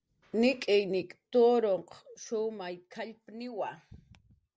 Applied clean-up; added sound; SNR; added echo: none; none; none; none.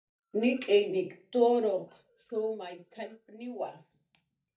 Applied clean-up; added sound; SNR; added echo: neural mask model DeepFilterNet 3.